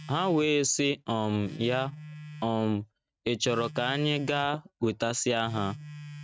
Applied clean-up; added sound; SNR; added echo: neural mask model RNNoise.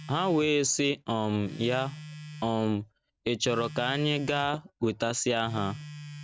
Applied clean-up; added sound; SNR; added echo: none; Telephone; 16 dB; none.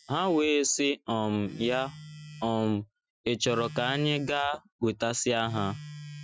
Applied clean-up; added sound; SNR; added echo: classical method Wiener filter.